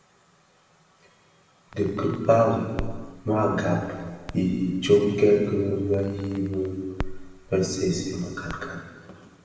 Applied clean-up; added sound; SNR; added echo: none; Crackle; 13 dB; reverberation time 1.6 s.